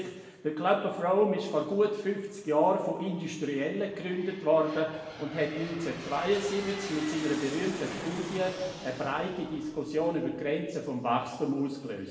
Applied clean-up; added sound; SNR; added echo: none; Aircraft; 15 dB; reverberation time 1.1 s.